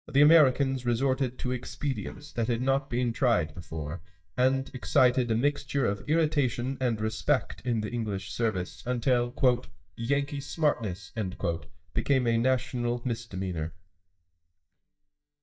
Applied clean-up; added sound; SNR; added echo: neural mask model DeepFilterNet 3.